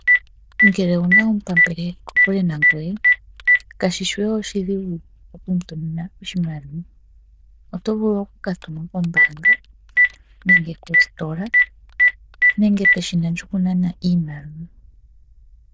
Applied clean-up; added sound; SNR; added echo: neural diffusion model UNIVERSE++.